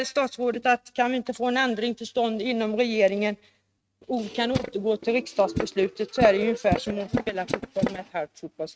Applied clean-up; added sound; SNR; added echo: neural mask model RNNoise.